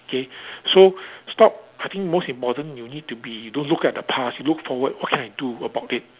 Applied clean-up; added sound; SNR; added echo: none; none; none; none.